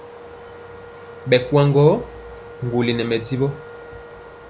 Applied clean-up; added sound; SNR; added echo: none; Wind instrument, woodwind instrument + Stream; 17 dB; none.